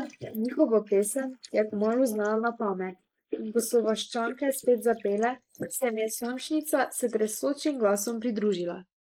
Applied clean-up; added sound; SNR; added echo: neural mask model Resemble Enhance denoiser.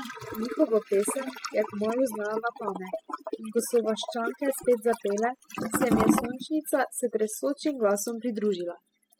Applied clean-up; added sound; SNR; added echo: classical method spectral subtraction.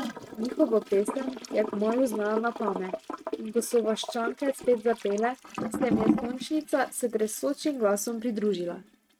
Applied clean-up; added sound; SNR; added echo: neural mask model RNNoise.